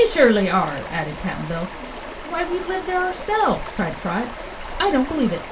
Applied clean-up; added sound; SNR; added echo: none; Stream; 12 dB; reverberation time 0.2 s.